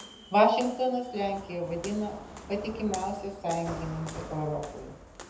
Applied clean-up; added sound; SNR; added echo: none; Walk, footsteps; 13 dB; reverberation time 0.8 s.